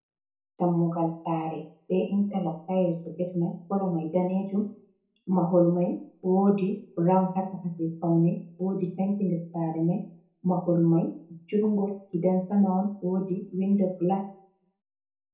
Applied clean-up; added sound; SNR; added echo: none; none; none; reverberation time 0.5 s.